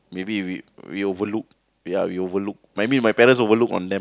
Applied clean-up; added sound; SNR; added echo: none; none; none; none.